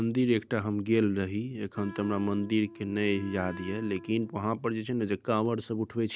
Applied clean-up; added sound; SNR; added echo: none; Wind instrument, woodwind instrument; 17 dB; none.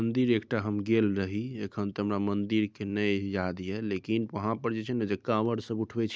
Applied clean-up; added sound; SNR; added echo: none; none; none; none.